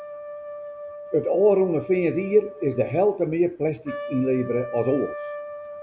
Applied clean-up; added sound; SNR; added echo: none; Trumpet; 13 dB; none.